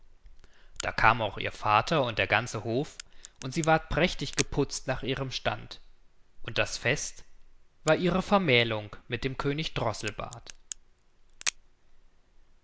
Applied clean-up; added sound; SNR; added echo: none; Crack; 14 dB; none.